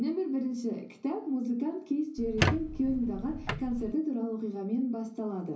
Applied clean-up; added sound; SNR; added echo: none; Squeak; 1 dB; reverberation time 0.5 s.